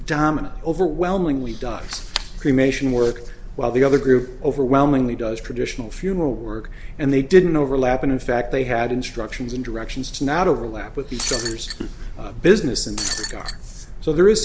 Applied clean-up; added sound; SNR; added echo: none; Shatter; 8 dB; none.